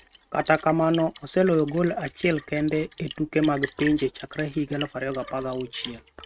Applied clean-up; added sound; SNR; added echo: neural mask model RNNoise.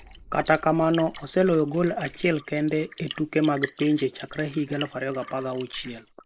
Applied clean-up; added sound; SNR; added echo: neural mask model Resemble Enhance denoiser.